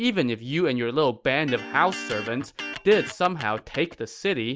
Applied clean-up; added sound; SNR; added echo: none; Electric guitar; 12 dB; none.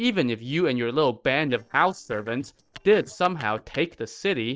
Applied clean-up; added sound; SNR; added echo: neural separator model SepFormer DNS4.